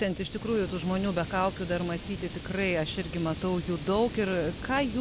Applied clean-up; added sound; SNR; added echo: none; Hiss; 8 dB; none.